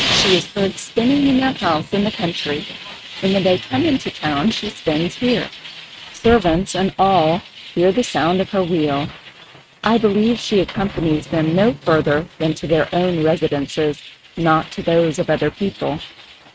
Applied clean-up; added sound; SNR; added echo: neural mask model RNNoise.